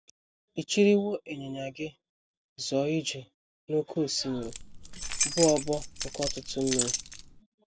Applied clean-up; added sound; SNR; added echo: none; Keys jangling; 3 dB; none.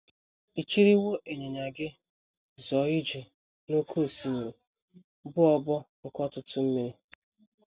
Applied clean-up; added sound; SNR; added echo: none; none; none; none.